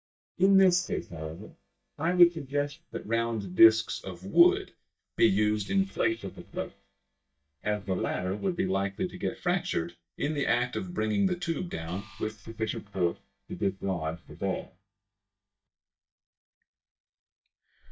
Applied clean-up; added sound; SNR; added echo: neural mask model DeepFilterNet 3.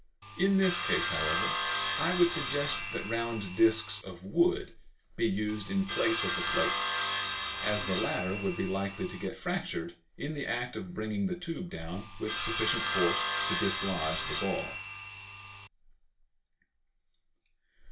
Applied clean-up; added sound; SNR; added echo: none; Sawing; -4 dB; reverberation time 0.2 s.